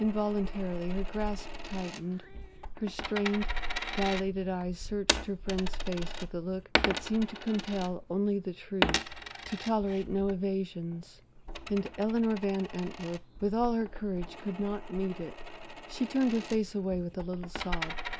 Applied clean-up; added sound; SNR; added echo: none; Coin (dropping) + Meow / Purr; 4 dB; none.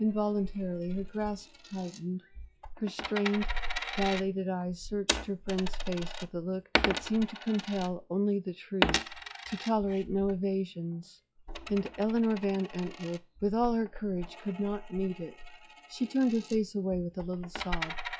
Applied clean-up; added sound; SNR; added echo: classical method log-MMSE.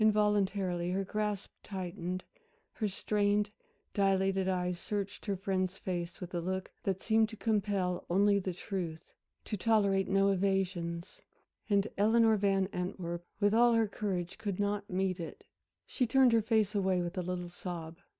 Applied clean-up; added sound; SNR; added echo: none; none; none; none.